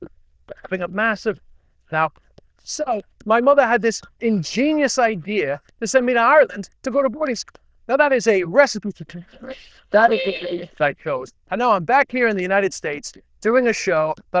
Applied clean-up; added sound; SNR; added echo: neural diffusion model UNIVERSE++.